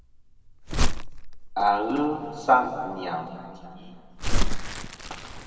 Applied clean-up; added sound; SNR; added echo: none; Crumpling, crinkling; -2 dB; reverberation time 2.2 s.